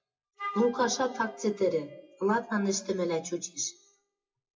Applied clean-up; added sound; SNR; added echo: classical method WPE with log-MMSE.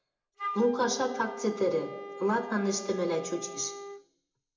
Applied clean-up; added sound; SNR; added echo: none; Wind instrument, woodwind instrument; 11 dB; reverberation time 0.6 s.